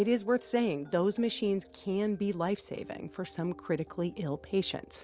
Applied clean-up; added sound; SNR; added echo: none; none; none; none.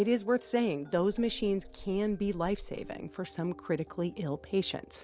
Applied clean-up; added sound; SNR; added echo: none; Meow; 16 dB; none.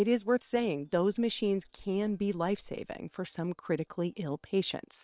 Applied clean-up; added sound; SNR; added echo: neural separator model SepFormer WHAM!.